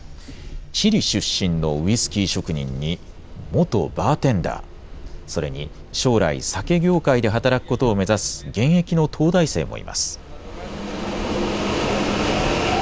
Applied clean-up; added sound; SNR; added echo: none; Train; 14 dB; none.